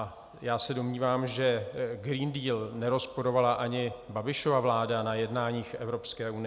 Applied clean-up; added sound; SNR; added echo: none; none; none; none.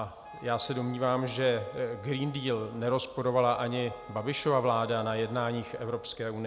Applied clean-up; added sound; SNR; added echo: none; Wind instrument, woodwind instrument; 20 dB; none.